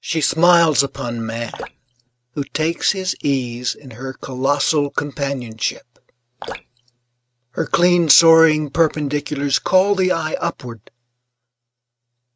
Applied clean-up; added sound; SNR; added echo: neural mask model RNNoise.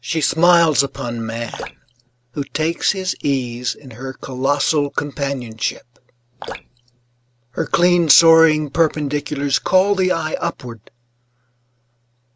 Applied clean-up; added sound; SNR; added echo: none; Drip; 18 dB; none.